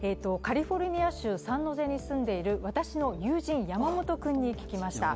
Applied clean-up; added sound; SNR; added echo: none; none; none; none.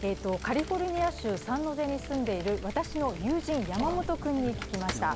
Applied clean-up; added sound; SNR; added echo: none; Thunder / Rain + Computer keyboard; 11 dB; none.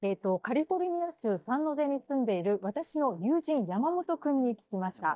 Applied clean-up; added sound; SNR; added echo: neural mask model DeepFilterNet 3.